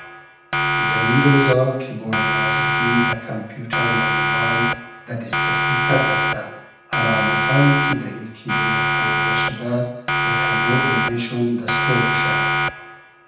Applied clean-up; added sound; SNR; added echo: none; Siren; -3 dB; reverberation time 0.8 s.